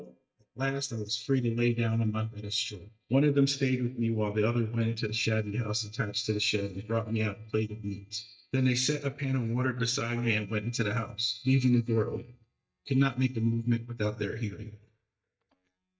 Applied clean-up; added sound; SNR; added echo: neural mask model DeepFilterNet 3.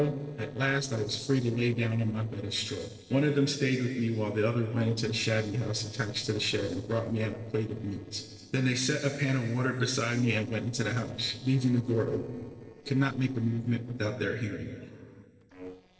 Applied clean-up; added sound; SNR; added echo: neural separator model SepFormer DNS4.